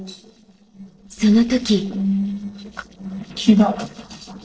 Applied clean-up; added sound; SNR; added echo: neural separator model SepFormer DNS4.